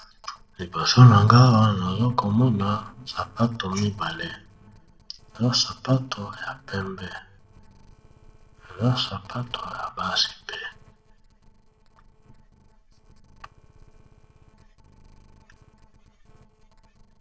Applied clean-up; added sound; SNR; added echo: neural separator model SepFormer DNS4.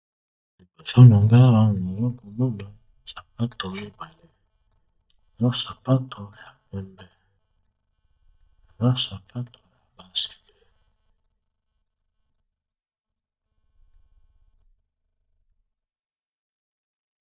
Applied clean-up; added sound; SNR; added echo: neural mask model DeepFilterNet 3.